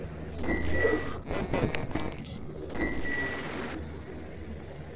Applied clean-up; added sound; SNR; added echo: neural separator model SepFormer DNS4.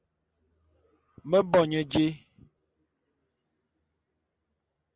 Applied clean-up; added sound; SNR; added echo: none; none; none; none.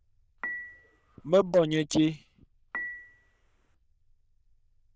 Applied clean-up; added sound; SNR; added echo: neural diffusion model UNIVERSE++.